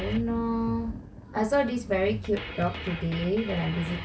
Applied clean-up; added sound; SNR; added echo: none; Drum kit; 11 dB; none.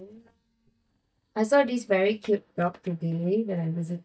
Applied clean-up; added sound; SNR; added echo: neural mask model DeepFilterNet 3.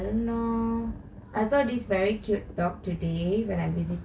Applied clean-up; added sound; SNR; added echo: none; none; none; none.